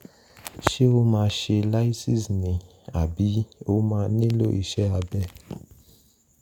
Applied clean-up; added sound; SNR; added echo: none; none; none; none.